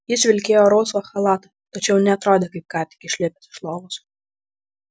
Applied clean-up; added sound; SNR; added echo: none; none; none; none.